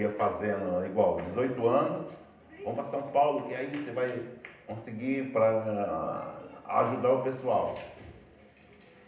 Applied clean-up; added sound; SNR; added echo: none; none; none; reverberation time 0.8 s.